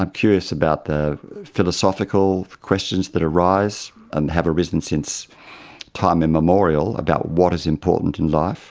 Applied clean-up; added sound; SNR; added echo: none; none; none; none.